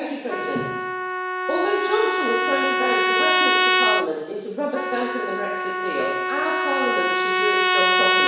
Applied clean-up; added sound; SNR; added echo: none; Trumpet; -5 dB; reverberation time 1.1 s.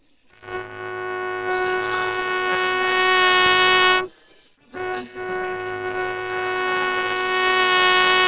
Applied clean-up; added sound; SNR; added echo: neural separator model SepFormer WHAMR!.